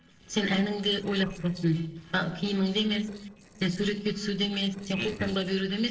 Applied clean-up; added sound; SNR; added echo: neural separator model SepFormer DNS4.